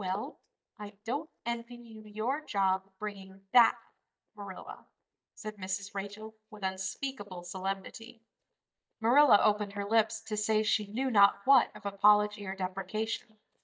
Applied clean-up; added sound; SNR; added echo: neural mask model DeepFilterNet 3.